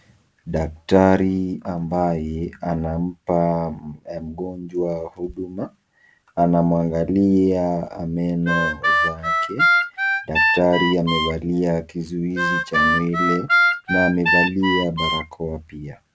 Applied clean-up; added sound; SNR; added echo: none; Harmonica; -2 dB; none.